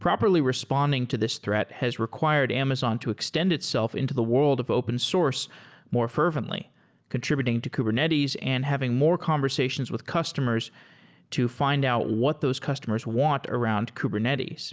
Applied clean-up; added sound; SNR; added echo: none; none; none; none.